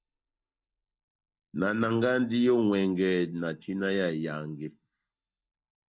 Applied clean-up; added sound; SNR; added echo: neural mask model DeepFilterNet 3.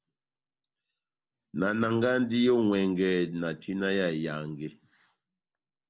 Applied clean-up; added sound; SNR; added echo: none; none; none; none.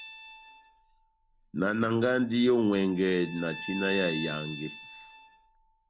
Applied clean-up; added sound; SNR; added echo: none; Bowed string instrument; 14 dB; none.